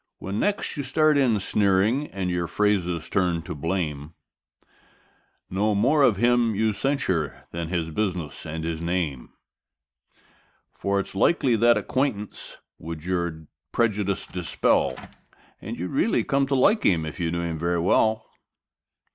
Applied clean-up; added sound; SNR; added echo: neural mask model DeepFilterNet 3.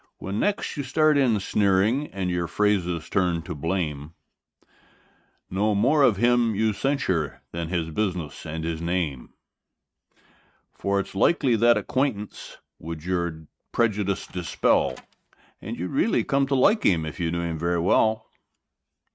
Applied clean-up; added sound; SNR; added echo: neural mask model RNNoise.